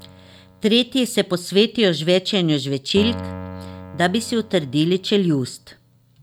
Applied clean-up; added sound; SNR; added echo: none; Keyboard (musical); 17 dB; none.